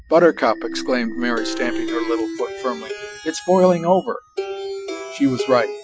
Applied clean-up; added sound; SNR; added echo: classical method Wiener filter.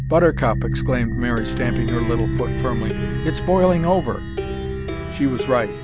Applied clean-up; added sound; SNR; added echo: none; Plucked string instrument; 2 dB; none.